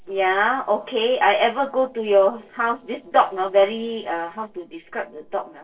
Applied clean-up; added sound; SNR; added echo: neural separator model SepFormer DNS4.